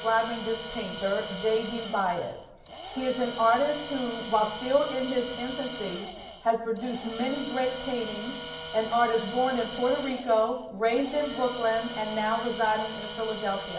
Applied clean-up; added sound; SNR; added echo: none; Tools; 11 dB; reverberation time 0.7 s.